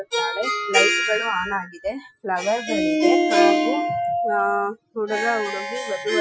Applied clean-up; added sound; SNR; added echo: classical method Wiener filter.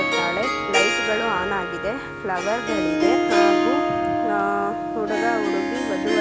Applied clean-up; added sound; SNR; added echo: none; Harp; -4 dB; none.